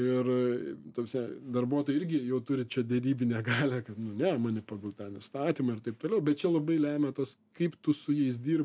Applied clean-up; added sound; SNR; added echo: none; none; none; none.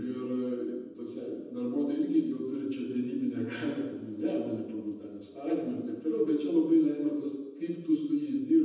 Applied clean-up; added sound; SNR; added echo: none; none; none; reverberation time 1.1 s.